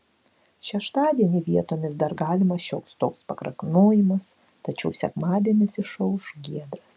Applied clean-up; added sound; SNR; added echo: none; none; none; none.